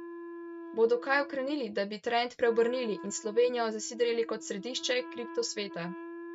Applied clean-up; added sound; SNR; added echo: neural mask model RNNoise.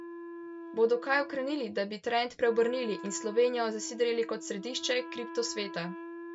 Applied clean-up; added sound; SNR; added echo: none; Wind instrument, woodwind instrument; 12 dB; none.